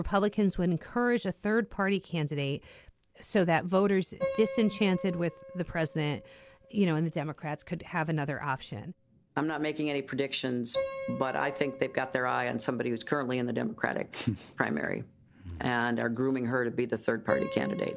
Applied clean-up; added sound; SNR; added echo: none; Piano; 13 dB; none.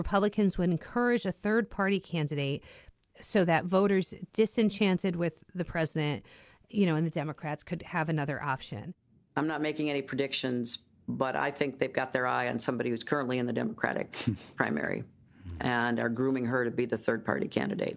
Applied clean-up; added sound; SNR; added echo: none; none; none; none.